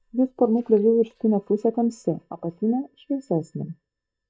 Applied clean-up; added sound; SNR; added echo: neural mask model DeepFilterNet 3.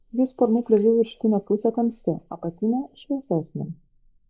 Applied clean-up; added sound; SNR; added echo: neural mask model Resemble Enhance denoiser.